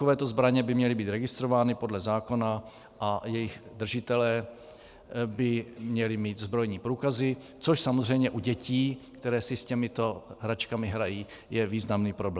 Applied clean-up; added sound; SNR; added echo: none; none; none; none.